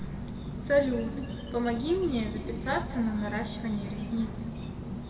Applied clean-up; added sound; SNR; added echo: none; Insect; 5 dB; reverberation time 2.1 s.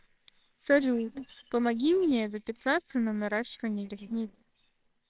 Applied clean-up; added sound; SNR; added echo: neural separator model SepFormer WHAMR!.